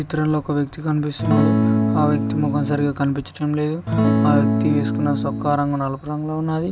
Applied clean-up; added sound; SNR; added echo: none; Acoustic guitar / Strum; -2 dB; none.